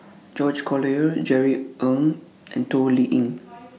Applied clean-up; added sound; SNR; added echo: none; none; none; none.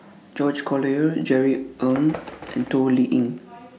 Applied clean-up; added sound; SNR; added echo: none; Bird; 18 dB; none.